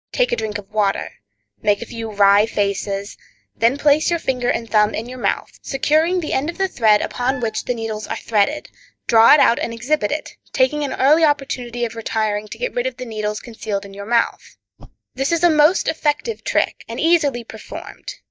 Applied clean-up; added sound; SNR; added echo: neural mask model DeepFilterNet 3.